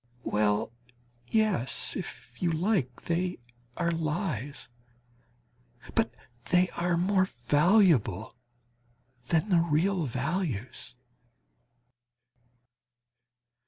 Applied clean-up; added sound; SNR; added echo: none; none; none; none.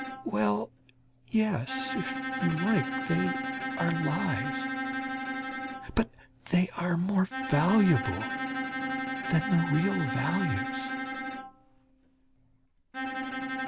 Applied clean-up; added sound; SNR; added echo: none; Bowed string instrument; 4 dB; none.